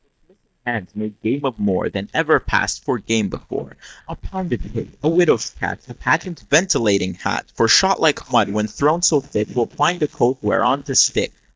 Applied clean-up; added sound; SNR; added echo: neural mask model DeepFilterNet 3.